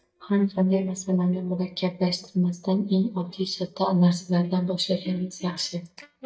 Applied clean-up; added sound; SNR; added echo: neural mask model DeepFilterNet 3.